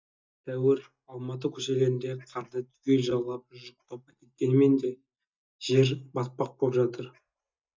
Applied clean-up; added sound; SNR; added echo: neural mask model DeepFilterNet 3.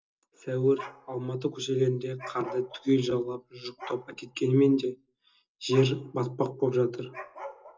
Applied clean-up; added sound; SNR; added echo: neural separator model SepFormer DNS4.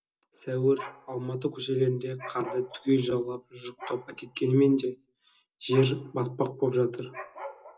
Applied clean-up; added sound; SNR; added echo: none; Dog; 18 dB; reverberation time 0.2 s.